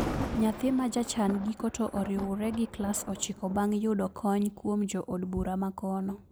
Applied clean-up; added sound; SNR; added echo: none; Thunder; 10 dB; none.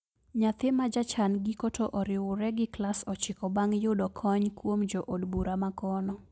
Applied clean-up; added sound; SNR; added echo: none; none; none; none.